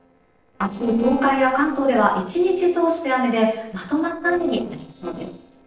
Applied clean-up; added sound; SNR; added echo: neural separator model SepFormer DNS4.